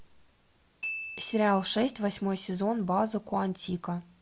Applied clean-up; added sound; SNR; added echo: none; Glockenspiel; 15 dB; none.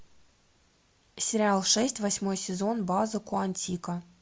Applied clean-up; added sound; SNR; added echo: none; none; none; none.